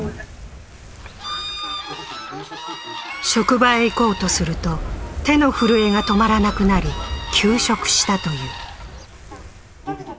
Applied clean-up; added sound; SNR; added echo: none; Bird / Fowl + Fire; 9 dB; none.